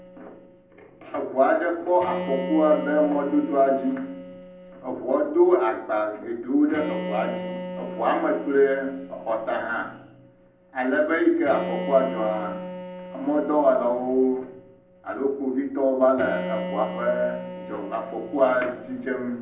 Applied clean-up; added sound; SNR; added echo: none; Bowed string instrument; 11 dB; reverberation time 0.6 s.